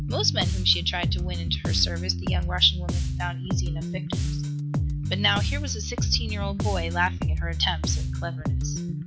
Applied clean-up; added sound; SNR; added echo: none; Bass guitar; -3 dB; none.